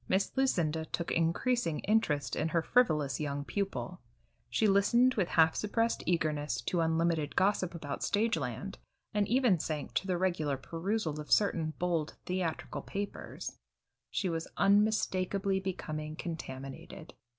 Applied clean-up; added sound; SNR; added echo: none; none; none; none.